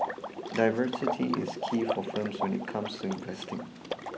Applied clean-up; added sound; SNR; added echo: none; Water / Liquid; 4 dB; none.